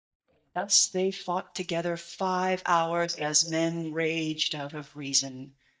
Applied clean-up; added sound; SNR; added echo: neural mask model DeepFilterNet 3.